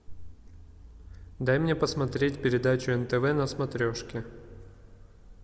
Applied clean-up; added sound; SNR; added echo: none; none; none; none.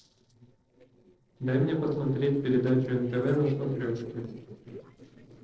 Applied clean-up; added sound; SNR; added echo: neural separator model SepFormer DNS4.